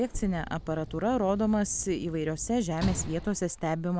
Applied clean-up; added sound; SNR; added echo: none; Sliding door / Slam; 11 dB; none.